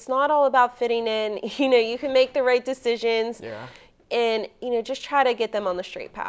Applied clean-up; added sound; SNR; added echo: none; none; none; none.